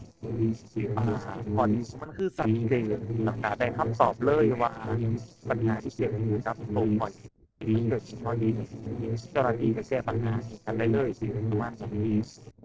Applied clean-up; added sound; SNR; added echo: neural separator model SepFormer DNS4.